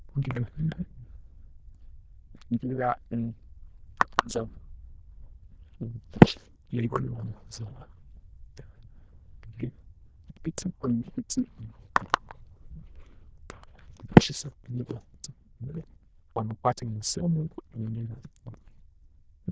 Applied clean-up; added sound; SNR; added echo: neural diffusion model UNIVERSE++.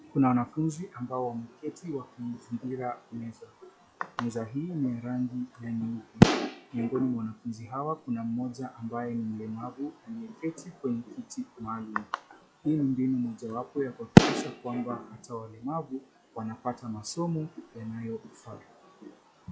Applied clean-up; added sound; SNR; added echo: classical method log-MMSE.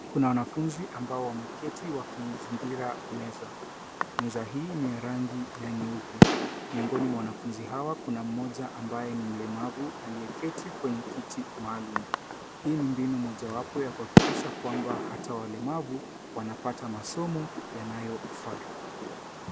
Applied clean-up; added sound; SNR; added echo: none; Fireworks; -2 dB; none.